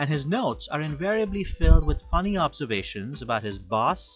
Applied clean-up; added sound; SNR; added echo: classical method log-MMSE.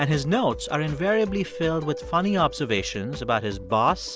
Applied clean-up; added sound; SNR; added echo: none; none; none; none.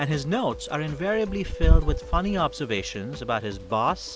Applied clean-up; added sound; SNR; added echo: none; Wind / Bird; 0 dB; none.